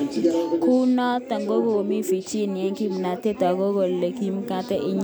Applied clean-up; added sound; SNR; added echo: none; none; none; none.